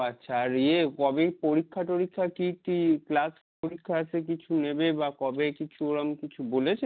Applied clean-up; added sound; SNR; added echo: none; none; none; none.